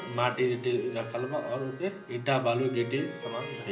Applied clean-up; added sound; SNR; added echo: none; Harp; 13 dB; reverberation time 0.5 s.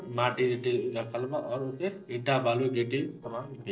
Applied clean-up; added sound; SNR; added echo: neural separator model SepFormer DNS4.